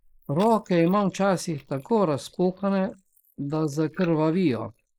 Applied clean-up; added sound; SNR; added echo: neural mask model Resemble Enhance denoiser.